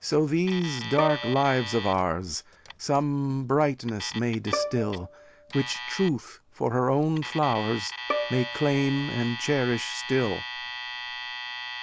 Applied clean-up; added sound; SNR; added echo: none; Alarm + Bowed string instrument; 9 dB; none.